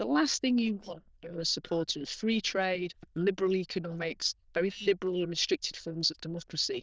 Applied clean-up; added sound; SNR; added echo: neural diffusion model UNIVERSE++.